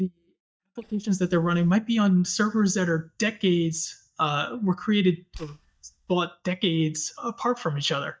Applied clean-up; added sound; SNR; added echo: neural mask model DeepFilterNet 3.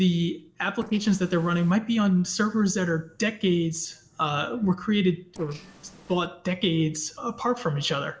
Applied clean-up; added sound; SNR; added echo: neural separator model SepFormer DNS4.